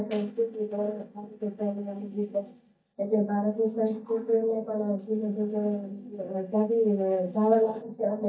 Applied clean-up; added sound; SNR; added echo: neural mask model DeepFilterNet 3.